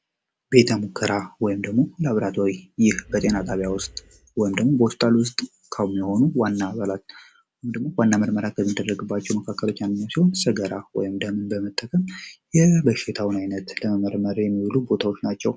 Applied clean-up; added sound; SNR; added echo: none; Animal; 18 dB; none.